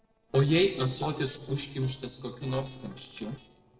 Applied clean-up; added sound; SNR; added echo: neural separator model SepFormer DNS4.